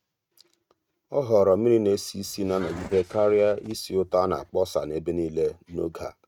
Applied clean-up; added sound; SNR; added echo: neural mask model RNNoise.